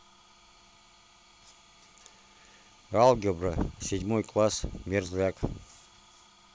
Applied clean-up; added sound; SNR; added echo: none; none; none; none.